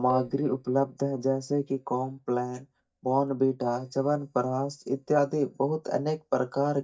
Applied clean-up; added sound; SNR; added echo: neural mask model DeepFilterNet 3.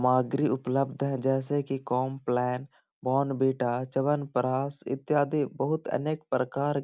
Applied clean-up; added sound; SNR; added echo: none; none; none; none.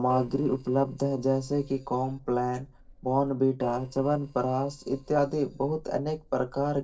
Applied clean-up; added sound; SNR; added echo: neural separator model SepFormer DNS4.